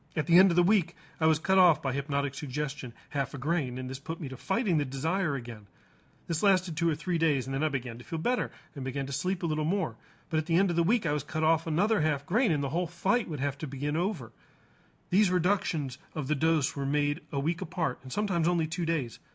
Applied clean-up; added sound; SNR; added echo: none; none; none; none.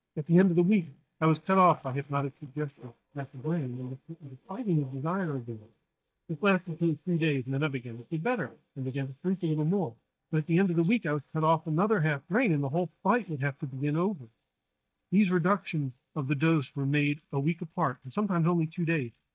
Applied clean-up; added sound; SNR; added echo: neural mask model DeepFilterNet 3.